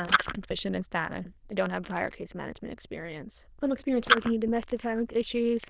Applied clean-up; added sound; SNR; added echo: neural diffusion model UNIVERSE++.